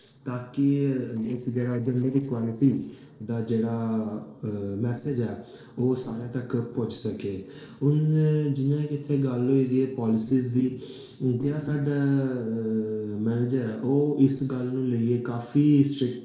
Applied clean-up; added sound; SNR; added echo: neural separator model SepFormer DNS4.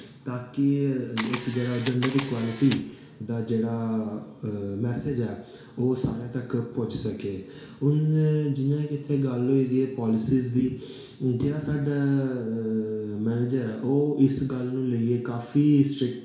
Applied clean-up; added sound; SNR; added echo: none; Camera; 11 dB; reverberation time 0.7 s.